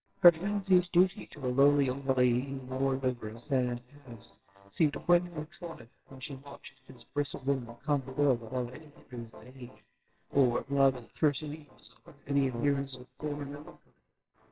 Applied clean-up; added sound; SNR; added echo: neural separator model SepFormer WHAMR!.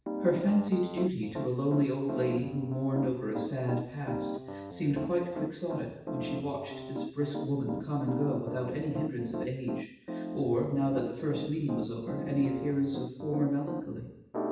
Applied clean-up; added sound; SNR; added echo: none; Piano; 6 dB; reverberation time 0.9 s.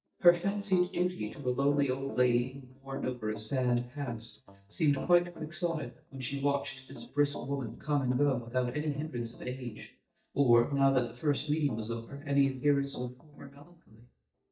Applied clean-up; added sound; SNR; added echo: neural mask model DeepFilterNet 3.